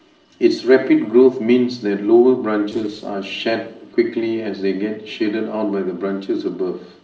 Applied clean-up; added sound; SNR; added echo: neural separator model SepFormer DNS4.